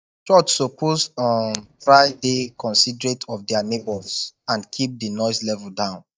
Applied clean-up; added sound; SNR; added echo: neural mask model DeepFilterNet 3.